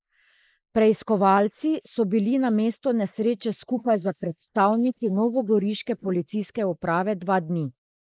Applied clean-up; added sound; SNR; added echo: neural mask model Resemble Enhance denoiser.